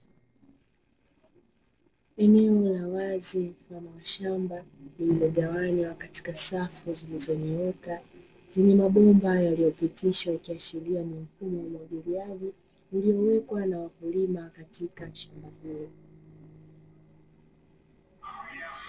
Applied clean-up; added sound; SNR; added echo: neural separator model SepFormer DNS4.